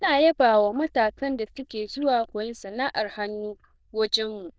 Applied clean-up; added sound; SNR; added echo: neural diffusion model UNIVERSE++.